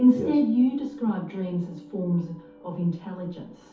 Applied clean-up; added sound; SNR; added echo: none; none; none; reverberation time 0.5 s.